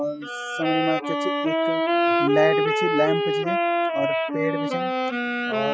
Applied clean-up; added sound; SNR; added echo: classical method spectral subtraction.